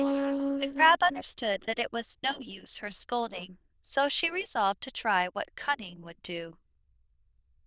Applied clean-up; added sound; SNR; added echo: neural diffusion model UNIVERSE++.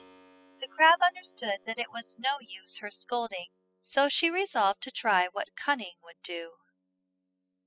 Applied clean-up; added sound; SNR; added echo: classical method spectral subtraction.